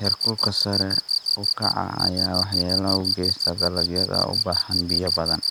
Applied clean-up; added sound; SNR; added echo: none; Cricket; -3 dB; none.